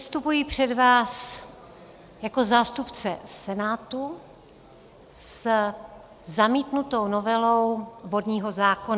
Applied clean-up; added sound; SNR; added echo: none; none; none; none.